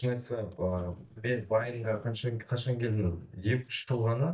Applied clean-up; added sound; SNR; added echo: neural mask model DeepFilterNet 3.